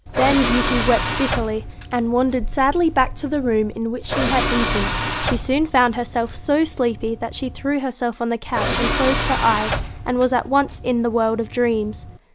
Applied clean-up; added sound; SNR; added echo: none; Tools; 4 dB; none.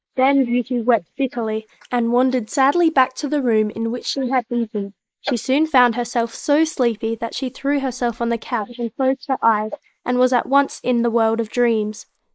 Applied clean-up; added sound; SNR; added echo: neural mask model Resemble Enhance denoiser.